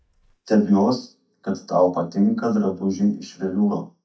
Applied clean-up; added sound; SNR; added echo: neural mask model DeepFilterNet 3.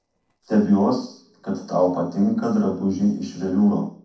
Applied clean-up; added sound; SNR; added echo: neural separator model SepFormer DNS4.